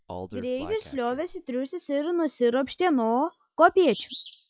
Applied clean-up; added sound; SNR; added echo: classical method log-MMSE.